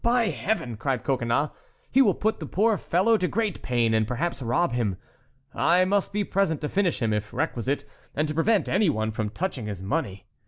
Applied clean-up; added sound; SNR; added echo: none; none; none; none.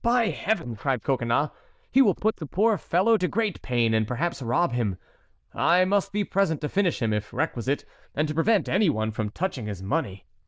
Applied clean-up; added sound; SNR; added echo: neural diffusion model UNIVERSE++.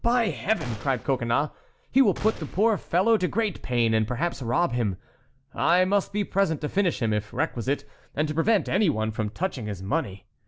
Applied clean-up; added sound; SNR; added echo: none; Gunshot, gunfire; 16 dB; none.